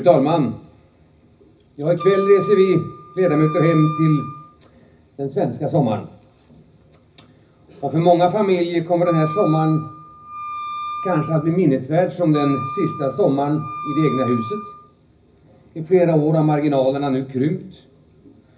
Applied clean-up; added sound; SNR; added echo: none; Wind instrument, woodwind instrument; 11 dB; reverberation time 0.4 s.